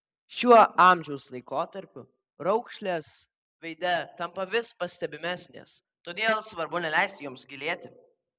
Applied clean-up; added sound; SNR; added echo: none; none; none; none.